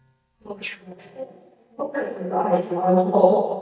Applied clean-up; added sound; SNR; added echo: neural mask model DeepFilterNet 3.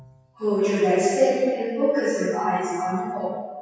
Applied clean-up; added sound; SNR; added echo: classical method WPE with log-MMSE.